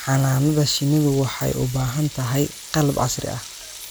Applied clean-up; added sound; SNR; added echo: none; Frying (food); 17 dB; none.